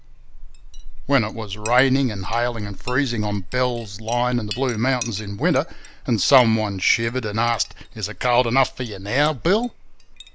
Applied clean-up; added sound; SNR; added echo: none; Chink, clink; 10 dB; none.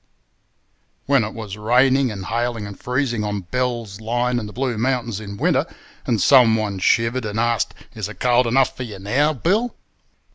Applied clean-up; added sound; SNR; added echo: none; none; none; none.